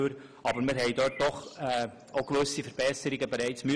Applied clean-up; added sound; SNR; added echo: none; Bird; 20 dB; none.